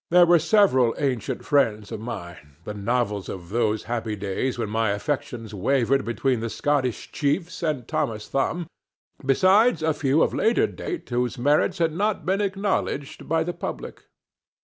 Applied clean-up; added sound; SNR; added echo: none; none; none; none.